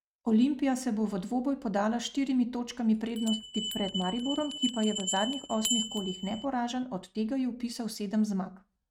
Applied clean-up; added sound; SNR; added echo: neural mask model RNNoise.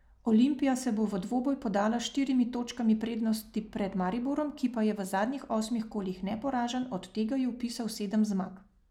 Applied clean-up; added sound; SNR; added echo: none; none; none; none.